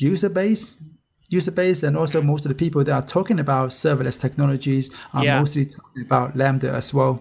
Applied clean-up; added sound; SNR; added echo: none; none; none; none.